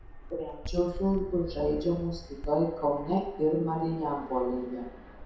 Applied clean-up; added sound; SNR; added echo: none; Fixed-wing aircraft, airplane; 12 dB; reverberation time 0.7 s.